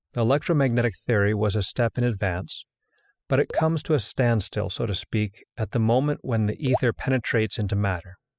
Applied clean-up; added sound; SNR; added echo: classical method spectral subtraction.